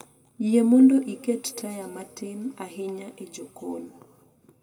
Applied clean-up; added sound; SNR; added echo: none; none; none; reverberation time 1.9 s.